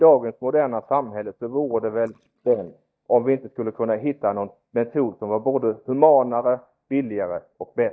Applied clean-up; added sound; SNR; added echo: neural mask model DeepFilterNet 3.